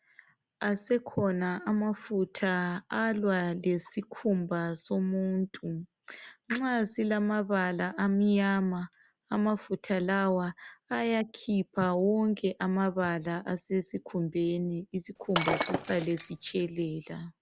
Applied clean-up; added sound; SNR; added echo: none; Shatter; 2 dB; none.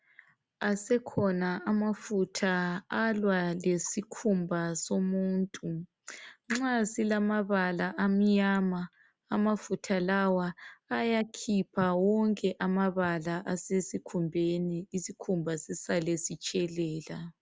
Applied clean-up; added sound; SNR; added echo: none; none; none; none.